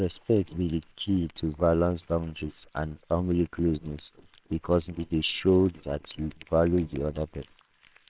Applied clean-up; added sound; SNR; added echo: neural separator model SepFormer WHAMR!.